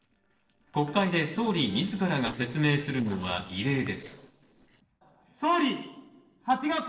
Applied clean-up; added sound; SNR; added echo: neural separator model SepFormer DNS4.